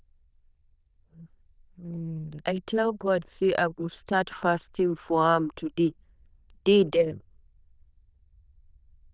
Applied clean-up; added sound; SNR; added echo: neural diffusion model UNIVERSE++.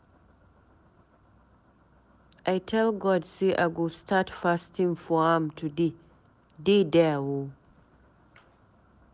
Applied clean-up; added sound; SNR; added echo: none; none; none; none.